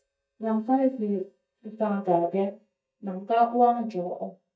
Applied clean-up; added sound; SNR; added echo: neural mask model DeepFilterNet 3.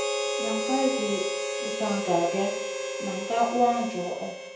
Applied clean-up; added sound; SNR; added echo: none; Harmonica; 2 dB; reverberation time 0.5 s.